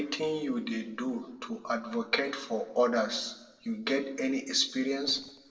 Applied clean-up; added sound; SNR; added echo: neural separator model SepFormer DNS4.